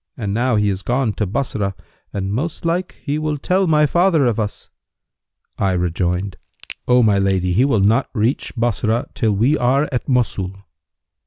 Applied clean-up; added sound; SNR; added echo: none; Crack; 19 dB; none.